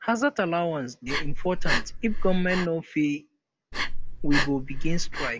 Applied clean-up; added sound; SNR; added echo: none; Breathing; -3 dB; none.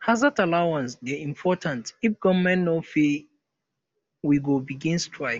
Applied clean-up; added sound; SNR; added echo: none; none; none; none.